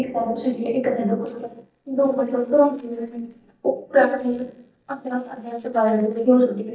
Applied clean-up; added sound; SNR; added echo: neural mask model DeepFilterNet 3.